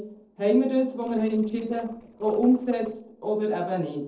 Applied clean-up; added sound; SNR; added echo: neural separator model SepFormer DNS4.